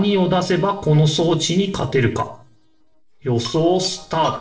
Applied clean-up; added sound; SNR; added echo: neural separator model SepFormer DNS4.